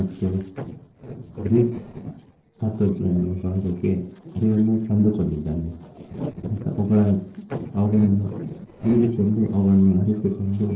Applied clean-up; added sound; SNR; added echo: neural separator model SepFormer DNS4.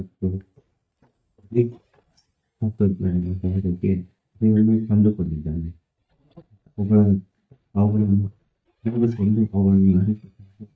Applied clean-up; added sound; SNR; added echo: neural mask model DeepFilterNet 3.